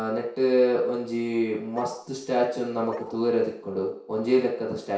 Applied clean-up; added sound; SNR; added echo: neural separator model SepFormer DNS4.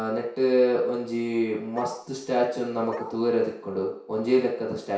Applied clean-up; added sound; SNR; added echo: none; Bark; 15 dB; reverberation time 0.6 s.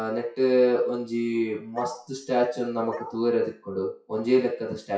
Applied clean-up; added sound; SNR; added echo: classical method WPE with log-MMSE.